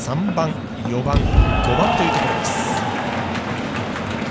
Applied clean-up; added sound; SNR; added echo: none; Applause / Cheering; -2 dB; none.